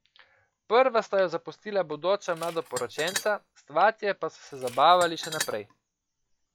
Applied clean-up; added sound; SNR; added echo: classical method log-MMSE.